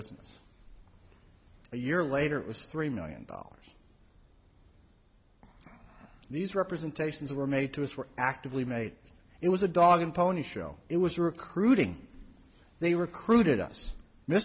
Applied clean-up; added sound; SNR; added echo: none; none; none; none.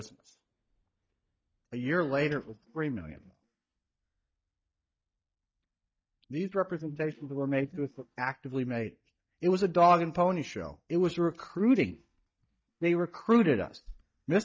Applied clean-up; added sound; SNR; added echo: neural mask model DeepFilterNet 3.